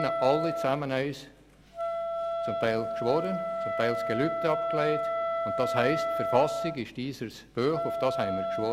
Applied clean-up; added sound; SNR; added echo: none; Wind instrument, woodwind instrument; 1 dB; none.